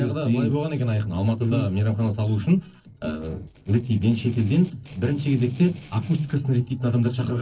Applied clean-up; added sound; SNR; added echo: neural separator model SepFormer DNS4.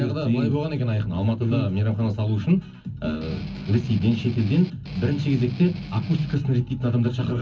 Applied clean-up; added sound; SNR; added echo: none; Strum; 11 dB; reverberation time 0.4 s.